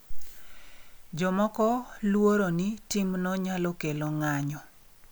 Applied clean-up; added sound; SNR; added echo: none; none; none; none.